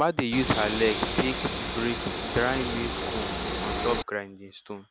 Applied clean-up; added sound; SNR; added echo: none; Train; 2 dB; none.